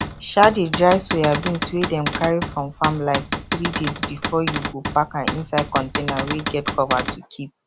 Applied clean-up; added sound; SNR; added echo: none; Cupboard open or close / Door; 5 dB; none.